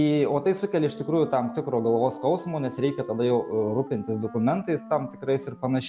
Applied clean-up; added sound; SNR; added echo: none; Wind instrument, woodwind instrument; 17 dB; none.